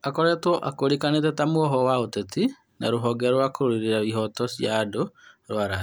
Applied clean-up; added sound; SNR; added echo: none; none; none; none.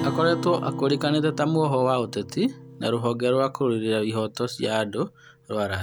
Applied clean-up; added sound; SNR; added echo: none; Acoustic guitar; 11 dB; none.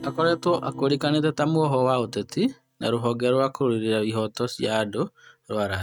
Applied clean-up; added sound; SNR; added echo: neural mask model RNNoise.